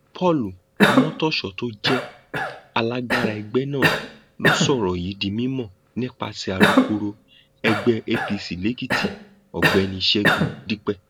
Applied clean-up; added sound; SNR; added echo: none; Cough; -1 dB; none.